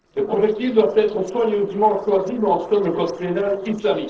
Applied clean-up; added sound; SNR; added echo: neural separator model SepFormer DNS4.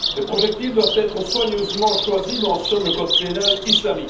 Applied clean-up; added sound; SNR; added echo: none; Bird vocalization, bird call, bird song; 3 dB; reverberation time 0.7 s.